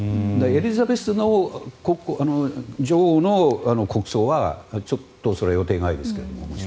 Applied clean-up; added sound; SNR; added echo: none; none; none; none.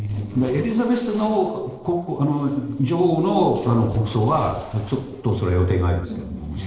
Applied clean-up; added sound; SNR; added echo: neural separator model SepFormer DNS4.